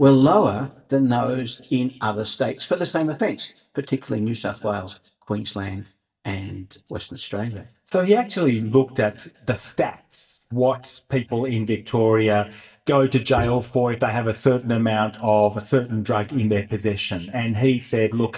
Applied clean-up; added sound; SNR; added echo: neural mask model DeepFilterNet 3.